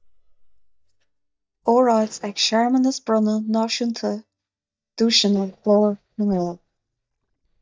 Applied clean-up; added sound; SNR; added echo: neural mask model DeepFilterNet 3.